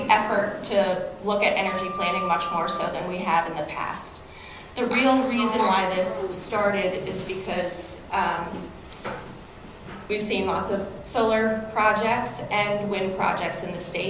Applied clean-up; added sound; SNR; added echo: none; Sliding door; 11 dB; none.